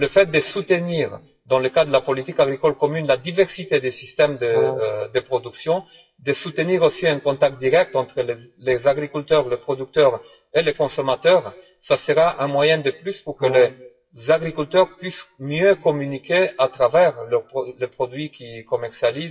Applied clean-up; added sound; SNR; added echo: classical method WPE with log-MMSE.